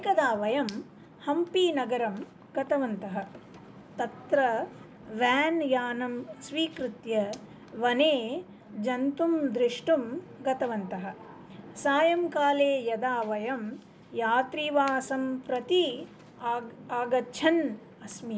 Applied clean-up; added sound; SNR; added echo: none; none; none; none.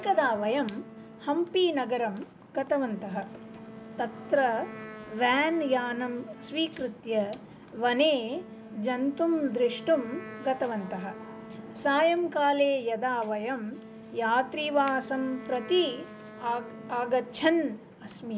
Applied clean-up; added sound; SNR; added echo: none; Wind instrument, woodwind instrument; 17 dB; none.